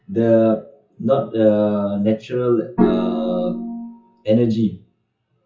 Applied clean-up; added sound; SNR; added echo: classical method WPE with log-MMSE.